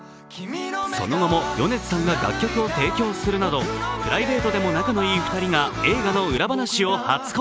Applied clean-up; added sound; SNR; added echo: none; none; none; none.